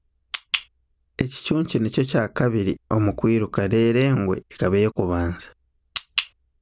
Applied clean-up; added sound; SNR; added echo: none; none; none; none.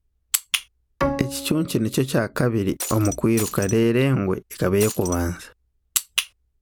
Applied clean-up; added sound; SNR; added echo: none; Bowed string instrument + Shatter; 8 dB; none.